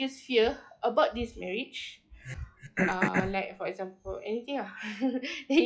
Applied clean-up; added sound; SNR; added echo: classical method log-MMSE.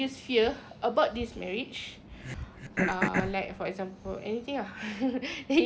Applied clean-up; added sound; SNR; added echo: none; Cough; 2 dB; none.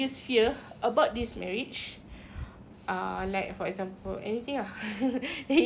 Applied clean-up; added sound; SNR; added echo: none; none; none; none.